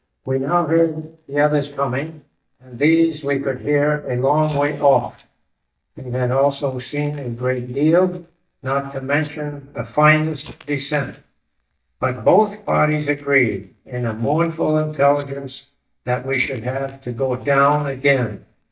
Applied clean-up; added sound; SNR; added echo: neural mask model DeepFilterNet 3.